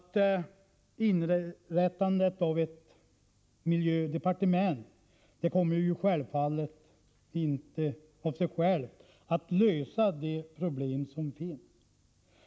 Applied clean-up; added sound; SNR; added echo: none; none; none; none.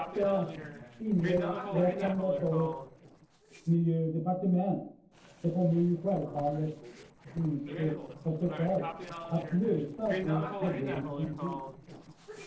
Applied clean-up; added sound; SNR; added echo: neural separator model SepFormer DNS4.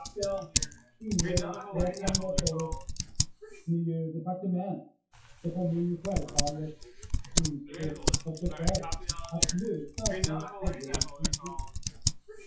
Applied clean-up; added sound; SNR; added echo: classical method WPE with log-MMSE.